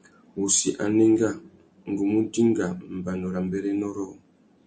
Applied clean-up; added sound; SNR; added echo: none; none; none; none.